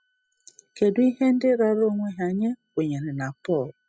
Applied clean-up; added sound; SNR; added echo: classical method spectral subtraction.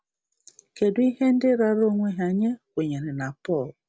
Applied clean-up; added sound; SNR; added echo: none; none; none; none.